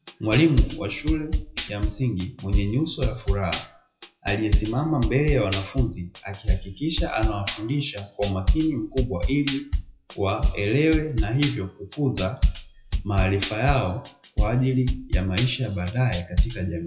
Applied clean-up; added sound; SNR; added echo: classical method WPE with log-MMSE.